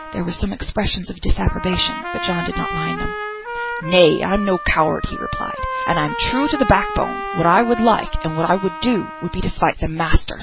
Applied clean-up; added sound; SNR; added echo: none; Trumpet; 9 dB; none.